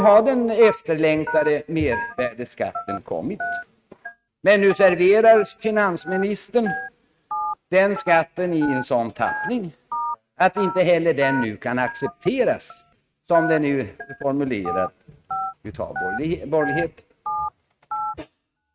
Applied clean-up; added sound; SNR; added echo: neural mask model RNNoise.